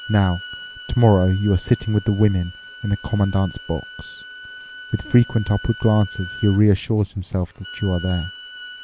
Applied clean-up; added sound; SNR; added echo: none; Bowed string instrument; 17 dB; none.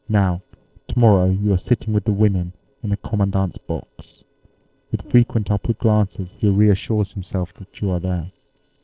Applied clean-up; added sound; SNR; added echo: neural separator model SepFormer DNS4.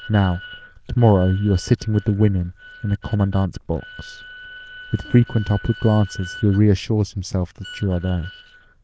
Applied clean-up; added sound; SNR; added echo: neural diffusion model UNIVERSE++.